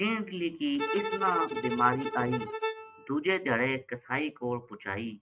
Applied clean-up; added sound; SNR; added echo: neural mask model RNNoise.